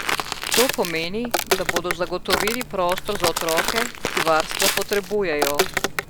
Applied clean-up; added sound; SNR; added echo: none; Walk, footsteps; 0 dB; none.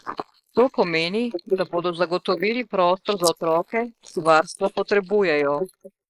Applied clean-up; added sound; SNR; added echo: neural mask model Resemble Enhance denoiser.